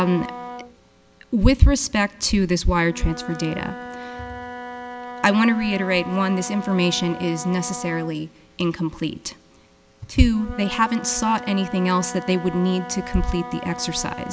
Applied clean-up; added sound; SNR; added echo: none; Wind instrument, woodwind instrument; 13 dB; none.